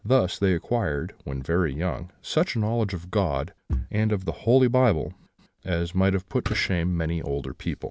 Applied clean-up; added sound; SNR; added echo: none; Fireworks + Bass drum / Thump, thud; 15 dB; none.